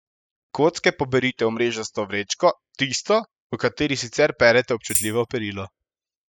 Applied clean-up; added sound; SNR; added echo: classical method spectral subtraction.